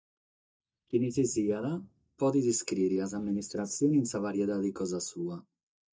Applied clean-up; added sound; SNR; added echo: neural mask model DeepFilterNet 3.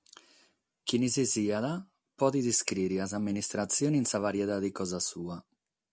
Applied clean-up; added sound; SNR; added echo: none; none; none; none.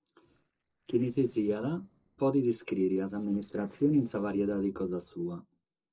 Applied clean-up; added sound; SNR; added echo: neural separator model SepFormer DNS4.